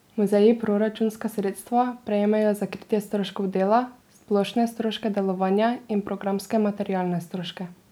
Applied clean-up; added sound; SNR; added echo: none; none; none; none.